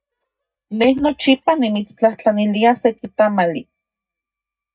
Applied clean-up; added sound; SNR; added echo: neural mask model DeepFilterNet 3.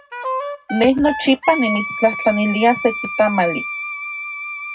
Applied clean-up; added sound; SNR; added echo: none; Wind instrument, woodwind instrument; 7 dB; reverberation time 0.3 s.